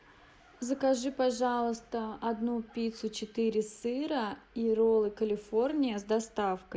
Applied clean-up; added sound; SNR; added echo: none; none; none; none.